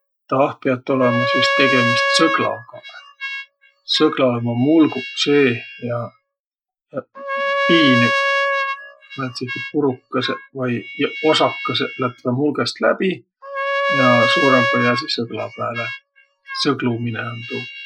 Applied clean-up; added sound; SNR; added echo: classical method Wiener filter.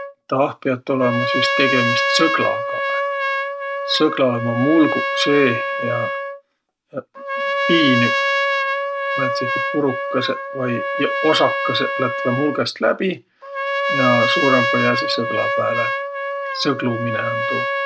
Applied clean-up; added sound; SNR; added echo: none; Trumpet; 0 dB; none.